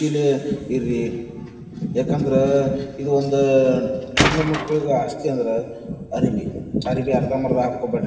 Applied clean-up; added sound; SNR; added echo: none; Tools; 1 dB; reverberation time 2.1 s.